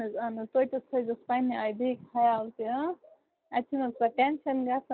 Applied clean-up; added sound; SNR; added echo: none; none; none; none.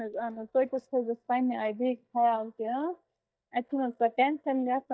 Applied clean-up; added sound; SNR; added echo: neural mask model DeepFilterNet 3.